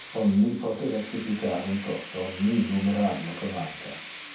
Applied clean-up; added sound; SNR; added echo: none; Tools; 12 dB; reverberation time 0.6 s.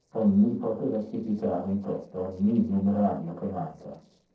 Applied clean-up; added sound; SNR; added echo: neural separator model SepFormer DNS4.